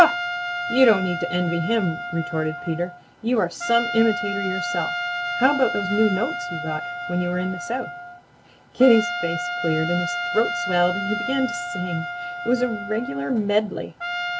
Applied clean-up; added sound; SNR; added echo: none; Trumpet; 5 dB; none.